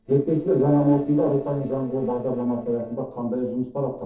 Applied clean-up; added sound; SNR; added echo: neural separator model SepFormer DNS4.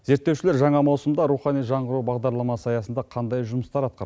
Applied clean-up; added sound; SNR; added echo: none; none; none; none.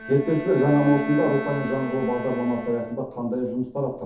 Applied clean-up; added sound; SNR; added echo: none; Bowed string instrument; 11 dB; reverberation time 0.5 s.